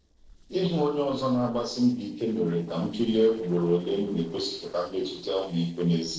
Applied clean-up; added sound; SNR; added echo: neural separator model SepFormer DNS4.